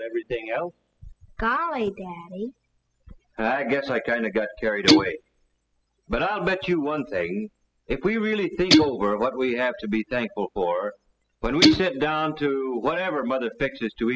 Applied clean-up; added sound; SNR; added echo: classical method spectral subtraction.